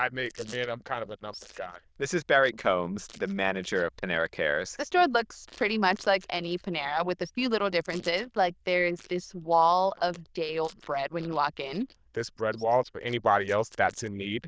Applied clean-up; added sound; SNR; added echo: neural diffusion model UNIVERSE++.